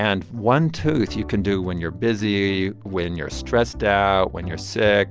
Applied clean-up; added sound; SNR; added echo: none; none; none; none.